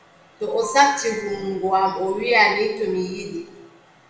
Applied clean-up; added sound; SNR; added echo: none; Ringtone / Chime; 15 dB; reverberation time 0.8 s.